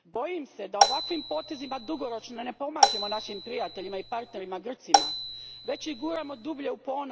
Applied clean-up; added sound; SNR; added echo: none; Marimba, xylophone; -4 dB; none.